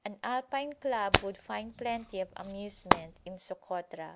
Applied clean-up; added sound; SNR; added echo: none; Hands; -2 dB; none.